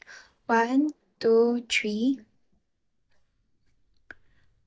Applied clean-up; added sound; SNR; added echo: neural mask model DeepFilterNet 3.